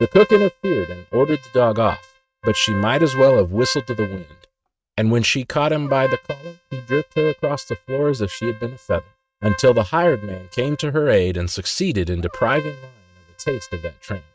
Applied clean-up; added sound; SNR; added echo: neural mask model RNNoise.